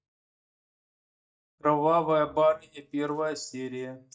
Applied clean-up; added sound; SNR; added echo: neural mask model DeepFilterNet 3.